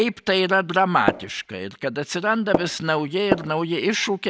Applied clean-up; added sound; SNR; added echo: none; Tap; 2 dB; none.